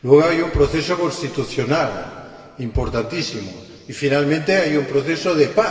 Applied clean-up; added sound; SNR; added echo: none; Bass drum; 14 dB; reverberation time 2.3 s.